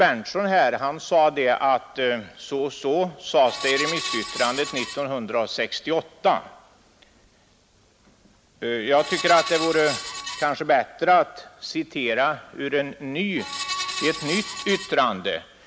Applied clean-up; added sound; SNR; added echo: none; Screech; 7 dB; none.